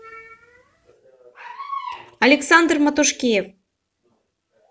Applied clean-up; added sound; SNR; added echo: none; none; none; none.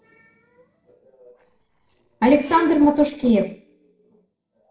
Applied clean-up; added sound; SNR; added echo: neural separator model SepFormer DNS4.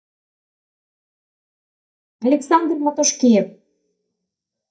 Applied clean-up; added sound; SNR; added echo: neural mask model DeepFilterNet 3.